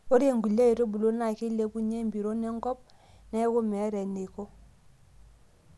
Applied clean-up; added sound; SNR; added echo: none; none; none; none.